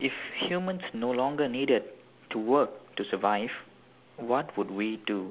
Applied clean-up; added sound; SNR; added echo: none; none; none; none.